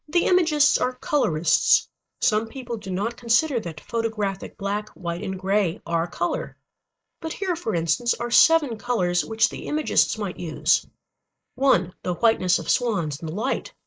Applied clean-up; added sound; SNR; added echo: neural mask model Resemble Enhance denoiser.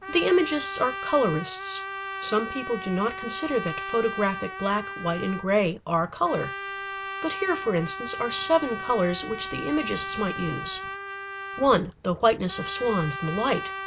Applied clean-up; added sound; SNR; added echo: none; Trumpet; 10 dB; none.